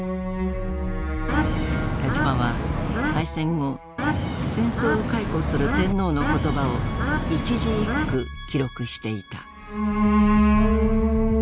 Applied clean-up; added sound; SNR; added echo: none; Bird / Fowl; 1 dB; none.